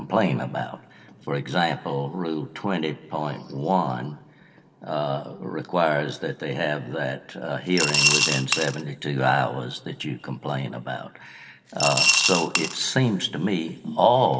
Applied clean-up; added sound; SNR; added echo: none; Coin (dropping) / Glass; -2 dB; reverberation time 2.8 s.